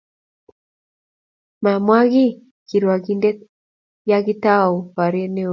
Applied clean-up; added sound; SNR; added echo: none; none; none; none.